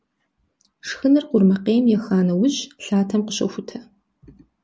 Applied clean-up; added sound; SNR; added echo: none; none; none; none.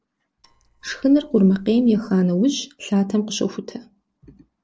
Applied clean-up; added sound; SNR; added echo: neural separator model SepFormer DNS4.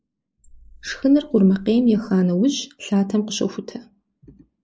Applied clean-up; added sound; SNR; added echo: neural mask model Resemble Enhance denoiser.